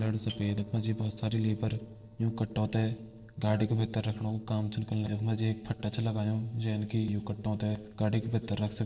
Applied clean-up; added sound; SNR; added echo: neural separator model SepFormer DNS4.